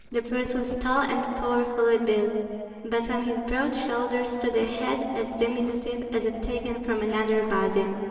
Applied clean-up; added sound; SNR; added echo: neural separator model SepFormer DNS4.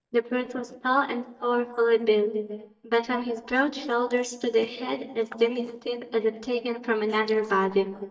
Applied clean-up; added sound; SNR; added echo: neural mask model DeepFilterNet 3.